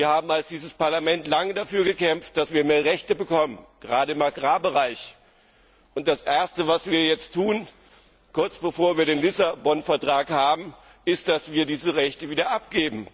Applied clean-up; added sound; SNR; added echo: none; none; none; none.